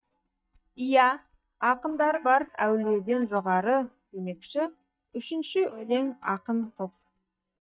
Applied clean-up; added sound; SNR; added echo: neural mask model DeepFilterNet 3.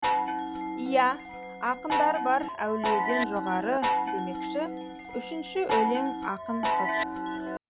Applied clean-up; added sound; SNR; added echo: none; Chime; 0 dB; none.